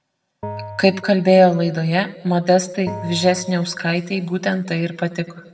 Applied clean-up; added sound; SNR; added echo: none; Bell; 18 dB; reverberation time 1.2 s.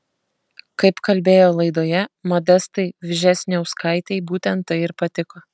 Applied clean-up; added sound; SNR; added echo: none; none; none; none.